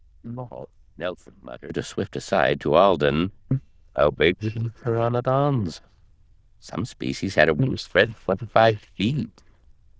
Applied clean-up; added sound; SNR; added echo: neural diffusion model UNIVERSE++.